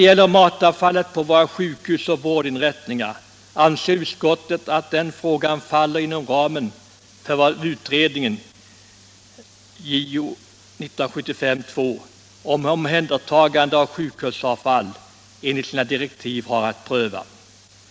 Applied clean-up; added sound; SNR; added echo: none; none; none; none.